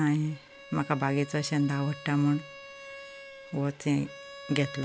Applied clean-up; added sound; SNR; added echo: none; Bowed string instrument; 17 dB; none.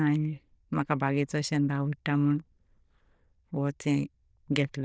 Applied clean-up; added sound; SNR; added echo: neural diffusion model UNIVERSE++.